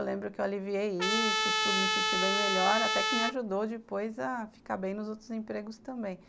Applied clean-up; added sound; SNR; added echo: none; Trumpet; -4 dB; none.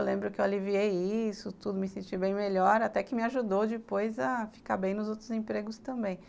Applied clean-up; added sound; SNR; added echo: none; none; none; none.